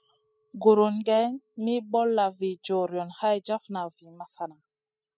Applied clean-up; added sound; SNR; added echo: classical method spectral subtraction.